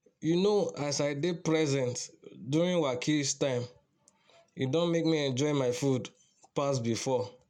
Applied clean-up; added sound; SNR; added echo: none; none; none; none.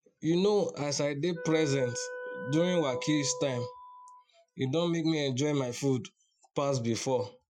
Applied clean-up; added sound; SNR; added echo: classical method Wiener filter.